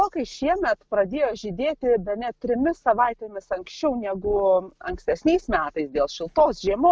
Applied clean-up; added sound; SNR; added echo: none; none; none; none.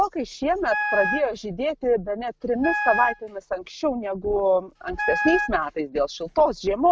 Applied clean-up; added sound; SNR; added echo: none; Wind instrument, woodwind instrument; 4 dB; none.